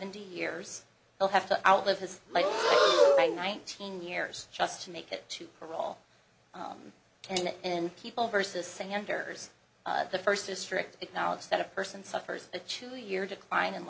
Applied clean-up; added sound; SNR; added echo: none; Breathing; -4 dB; none.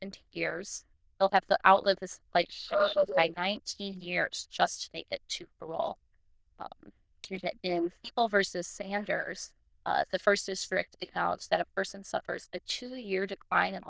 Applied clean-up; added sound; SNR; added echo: neural diffusion model UNIVERSE++.